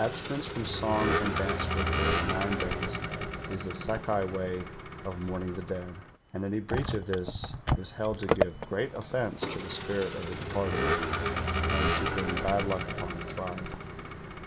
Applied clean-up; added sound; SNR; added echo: none; Vehicle; -1 dB; none.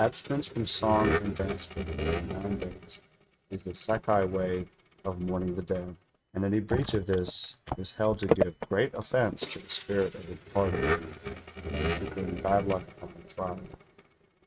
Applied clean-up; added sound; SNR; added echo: neural mask model RNNoise.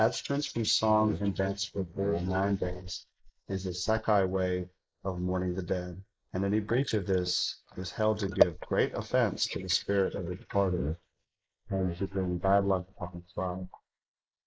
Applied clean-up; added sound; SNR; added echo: neural mask model Resemble Enhance denoiser.